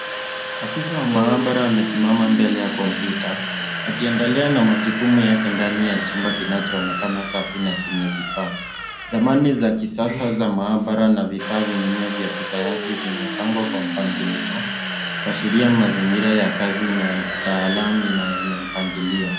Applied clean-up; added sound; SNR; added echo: none; Domestic sounds, home sounds; 5 dB; reverberation time 0.5 s.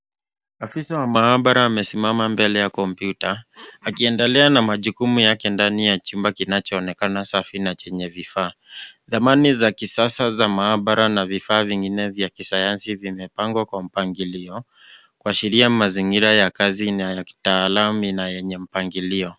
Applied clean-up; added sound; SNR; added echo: none; none; none; none.